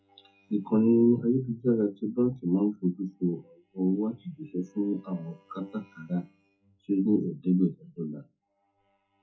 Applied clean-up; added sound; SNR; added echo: classical method WPE with log-MMSE.